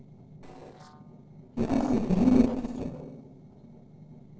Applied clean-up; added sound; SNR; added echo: neural separator model SepFormer DNS4.